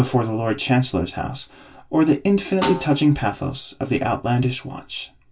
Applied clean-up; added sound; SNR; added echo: none; Snare drum; 13 dB; reverberation time 0.1 s.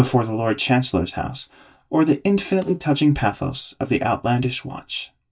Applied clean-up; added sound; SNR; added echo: neural mask model DeepFilterNet 3.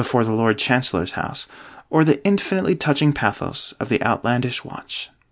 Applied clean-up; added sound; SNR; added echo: none; none; none; none.